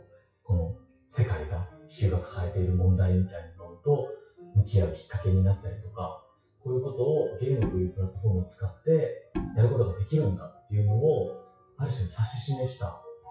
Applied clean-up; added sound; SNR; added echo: classical method WPE with log-MMSE.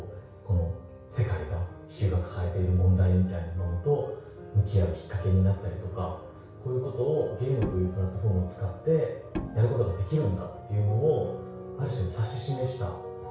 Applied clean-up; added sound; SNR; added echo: none; Bowed string instrument; 11 dB; reverberation time 0.6 s.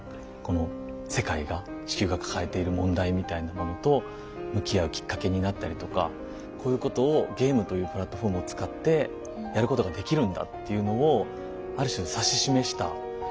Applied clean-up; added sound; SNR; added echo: none; none; none; none.